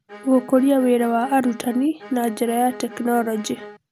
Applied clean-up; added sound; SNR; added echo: none; Bowed string instrument; 19 dB; none.